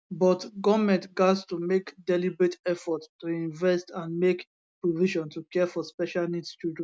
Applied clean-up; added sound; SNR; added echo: none; none; none; none.